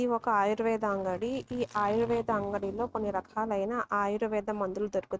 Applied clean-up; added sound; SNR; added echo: neural mask model RNNoise.